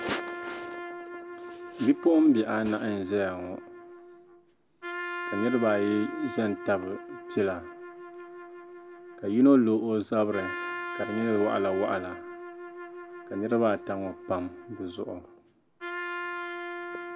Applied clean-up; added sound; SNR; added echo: none; Trumpet; 10 dB; none.